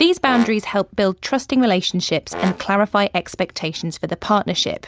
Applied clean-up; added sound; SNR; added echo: none; Brass instrument; 16 dB; none.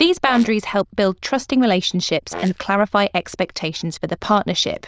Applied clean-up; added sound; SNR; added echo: neural diffusion model UNIVERSE++.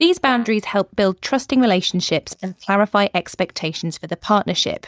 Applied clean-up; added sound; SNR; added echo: neural mask model DeepFilterNet 3.